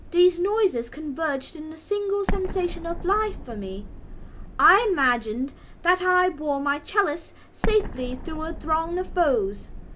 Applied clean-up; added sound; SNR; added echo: none; Explosion; 9 dB; none.